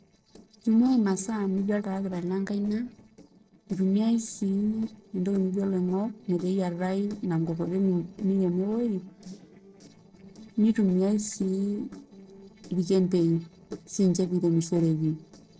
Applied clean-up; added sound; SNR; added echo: neural separator model SepFormer DNS4.